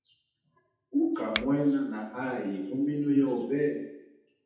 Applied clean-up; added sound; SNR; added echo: none; Finger snapping; 6 dB; reverberation time 0.8 s.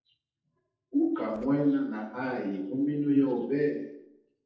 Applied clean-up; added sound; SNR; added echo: neural separator model SepFormer DNS4.